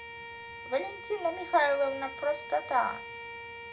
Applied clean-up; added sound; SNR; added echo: none; Bowed string instrument; 11 dB; reverberation time 0.2 s.